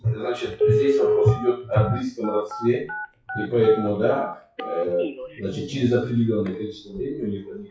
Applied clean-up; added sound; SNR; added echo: classical method WPE with log-MMSE.